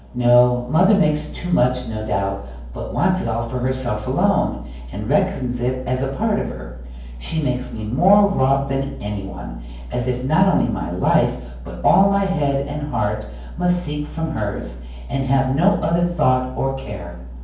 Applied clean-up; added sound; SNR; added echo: none; none; none; reverberation time 0.9 s.